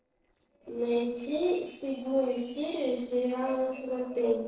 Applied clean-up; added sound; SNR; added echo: neural separator model SepFormer DNS4.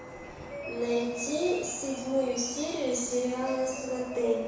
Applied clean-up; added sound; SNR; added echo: none; Aircraft; 16 dB; reverberation time 1.0 s.